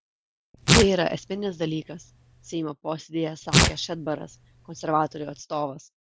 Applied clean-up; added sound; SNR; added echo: none; Tearing; -2 dB; none.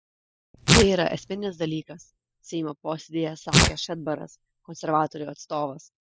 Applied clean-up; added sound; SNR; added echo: classical method spectral subtraction.